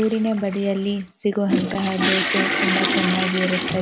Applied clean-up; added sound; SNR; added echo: none; Toilet flush / Water; 1 dB; none.